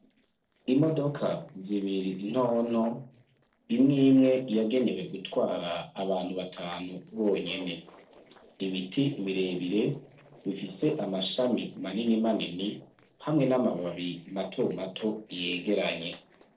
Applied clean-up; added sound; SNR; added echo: neural separator model SepFormer DNS4.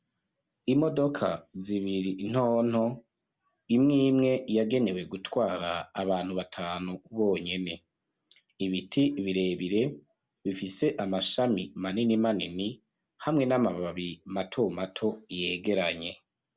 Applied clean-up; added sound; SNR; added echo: none; none; none; none.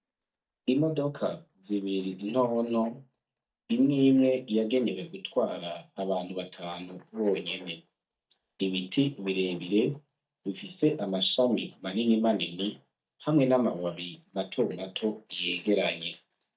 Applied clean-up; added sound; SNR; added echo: neural mask model DeepFilterNet 3.